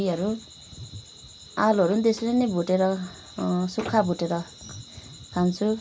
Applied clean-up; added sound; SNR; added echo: none; none; none; none.